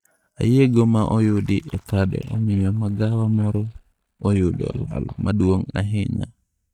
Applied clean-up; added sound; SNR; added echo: neural mask model DeepFilterNet 3.